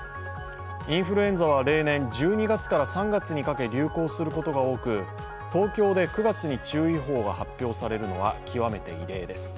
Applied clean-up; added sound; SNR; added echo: none; none; none; none.